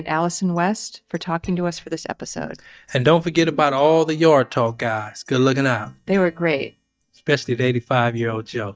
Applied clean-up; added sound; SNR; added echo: neural mask model DeepFilterNet 3.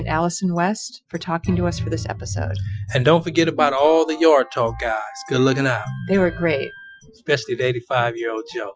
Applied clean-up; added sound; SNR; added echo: classical method Wiener filter.